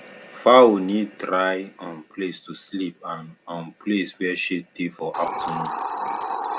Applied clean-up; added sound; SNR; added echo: none; Hiss; 10 dB; none.